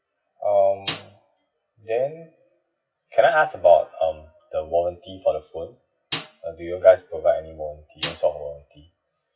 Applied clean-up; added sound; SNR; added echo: classical method WPE with log-MMSE.